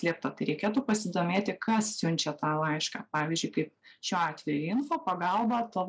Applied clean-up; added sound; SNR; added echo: none; none; none; none.